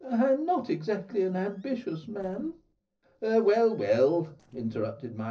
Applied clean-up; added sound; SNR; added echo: neural separator model SepFormer DNS4.